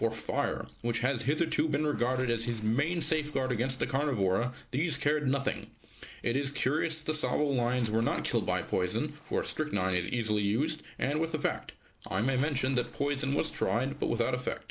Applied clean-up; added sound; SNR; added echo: neural mask model Resemble Enhance denoiser.